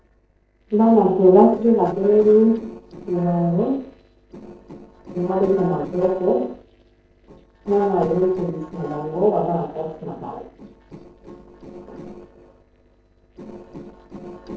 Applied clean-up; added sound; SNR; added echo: neural separator model SepFormer DNS4.